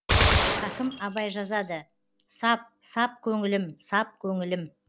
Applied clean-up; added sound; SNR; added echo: none; Gunshot, gunfire; -4 dB; none.